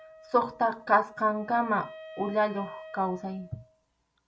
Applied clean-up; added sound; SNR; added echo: none; Wind instrument, woodwind instrument; 17 dB; none.